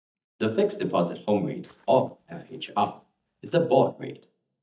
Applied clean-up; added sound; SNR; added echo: neural mask model DeepFilterNet 3.